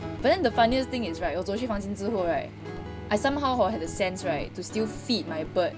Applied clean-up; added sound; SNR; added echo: none; Guitar; 11 dB; none.